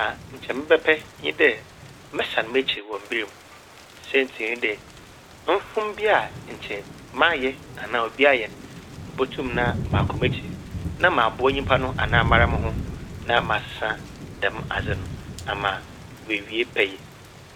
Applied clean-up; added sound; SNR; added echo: none; Thunder / Rain; 7 dB; none.